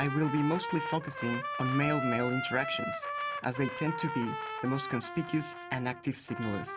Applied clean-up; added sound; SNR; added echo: none; Trumpet; 5 dB; none.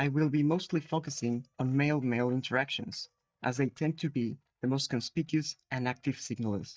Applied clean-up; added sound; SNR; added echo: neural mask model DeepFilterNet 3.